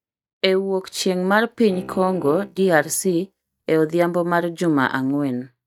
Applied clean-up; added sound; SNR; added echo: neural mask model DeepFilterNet 3.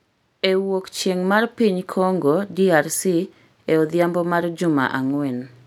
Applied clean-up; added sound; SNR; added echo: none; none; none; none.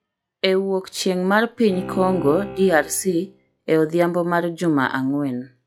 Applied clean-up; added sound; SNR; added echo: classical method log-MMSE.